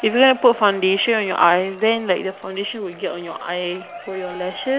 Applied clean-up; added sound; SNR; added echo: none; Applause / Crowd / Cheering; 18 dB; none.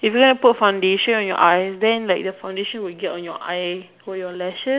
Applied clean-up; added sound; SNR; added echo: none; none; none; none.